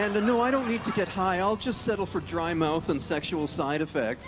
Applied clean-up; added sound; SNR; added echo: none; Motorcycle; 17 dB; none.